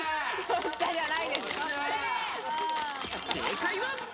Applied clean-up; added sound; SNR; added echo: none; Crackle; 7 dB; reverberation time 0.3 s.